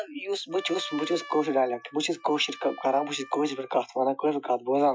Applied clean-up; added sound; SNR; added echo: classical method Wiener filter.